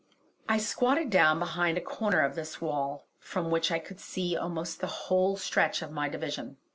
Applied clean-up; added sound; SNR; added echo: none; none; none; none.